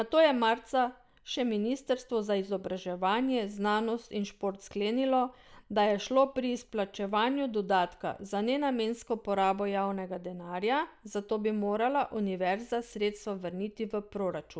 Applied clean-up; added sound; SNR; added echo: none; none; none; none.